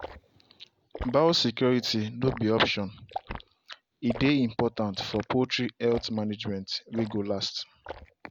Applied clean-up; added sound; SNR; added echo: none; Liquid; 15 dB; none.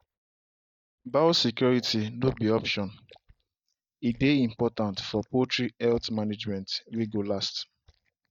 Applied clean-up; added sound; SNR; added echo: neural mask model DeepFilterNet 3.